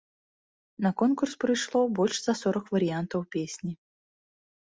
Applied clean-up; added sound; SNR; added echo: none; none; none; none.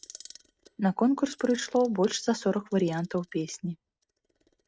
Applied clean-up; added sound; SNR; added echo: neural mask model RNNoise.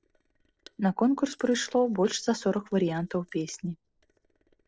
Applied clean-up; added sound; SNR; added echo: neural separator model SepFormer DNS4.